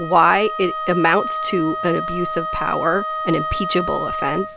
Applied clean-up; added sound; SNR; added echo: none; Wind instrument, woodwind instrument; 5 dB; none.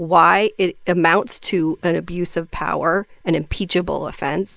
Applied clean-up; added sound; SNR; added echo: neural mask model Resemble Enhance denoiser.